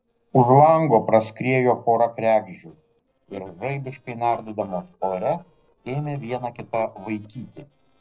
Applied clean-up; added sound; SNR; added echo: neural separator model SepFormer DNS4.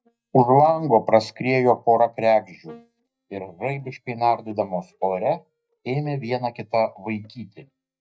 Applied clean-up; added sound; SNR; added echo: neural mask model DeepFilterNet 3.